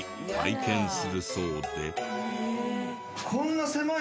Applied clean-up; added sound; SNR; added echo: none; Wind instrument, woodwind instrument; 14 dB; none.